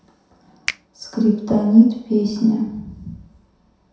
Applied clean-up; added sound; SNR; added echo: none; Finger snapping; 16 dB; reverberation time 0.7 s.